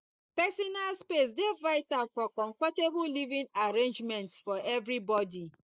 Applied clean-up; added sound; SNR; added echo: neural mask model Resemble Enhance denoiser.